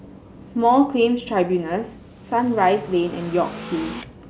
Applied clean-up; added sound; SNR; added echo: none; Accelerating, revving, vroom / Car; 15 dB; none.